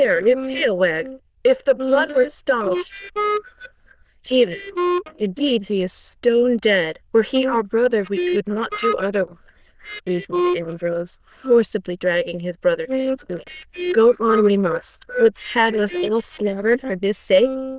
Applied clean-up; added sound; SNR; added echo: neural diffusion model UNIVERSE++.